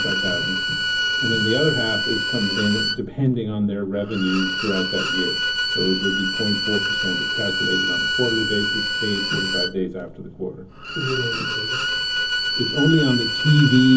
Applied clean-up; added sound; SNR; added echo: none; Bowed string instrument; 1 dB; reverberation time 0.3 s.